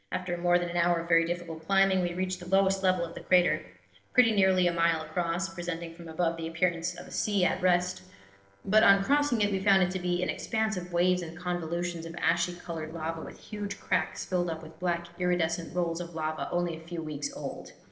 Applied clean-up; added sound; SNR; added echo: neural separator model SepFormer DNS4.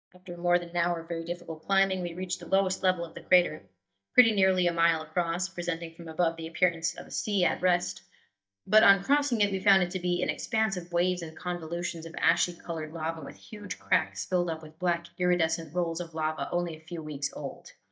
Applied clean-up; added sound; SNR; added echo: neural mask model DeepFilterNet 3.